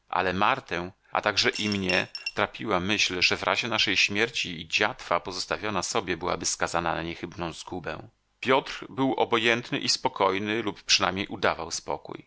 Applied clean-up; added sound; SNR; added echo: none; Coin (dropping) / Glass; 8 dB; none.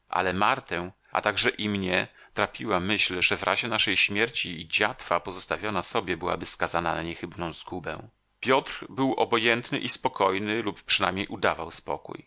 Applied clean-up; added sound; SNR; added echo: none; none; none; none.